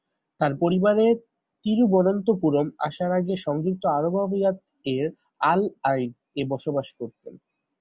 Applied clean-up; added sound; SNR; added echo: none; none; none; none.